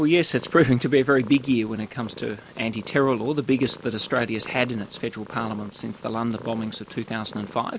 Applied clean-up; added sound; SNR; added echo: none; Purr; 19 dB; none.